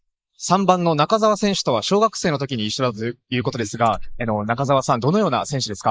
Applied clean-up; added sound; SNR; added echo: neural mask model Resemble Enhance denoiser.